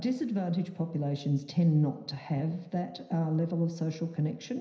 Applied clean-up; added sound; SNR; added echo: none; none; none; reverberation time 0.9 s.